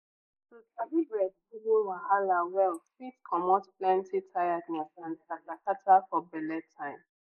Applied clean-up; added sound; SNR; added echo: neural mask model Resemble Enhance denoiser.